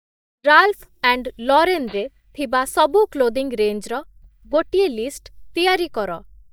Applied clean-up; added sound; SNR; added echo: neural mask model DeepFilterNet 3.